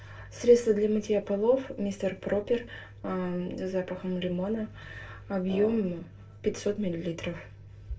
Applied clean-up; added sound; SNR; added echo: neural separator model SepFormer DNS4.